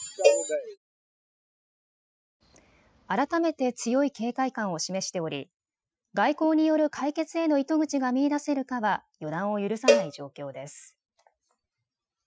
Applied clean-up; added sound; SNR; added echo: classical method Wiener filter.